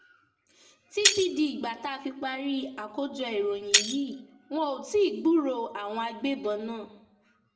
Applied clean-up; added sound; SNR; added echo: none; Shatter; 1 dB; reverberation time 0.7 s.